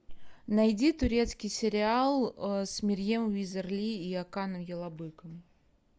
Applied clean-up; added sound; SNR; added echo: none; none; none; none.